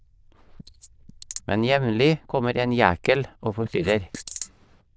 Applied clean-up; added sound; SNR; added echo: neural diffusion model UNIVERSE++.